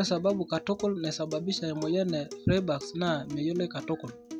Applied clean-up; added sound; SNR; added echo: none; Acoustic guitar; 13 dB; none.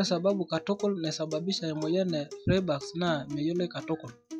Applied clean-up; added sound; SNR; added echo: classical method log-MMSE.